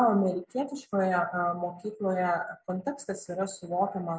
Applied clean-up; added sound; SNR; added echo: none; none; none; none.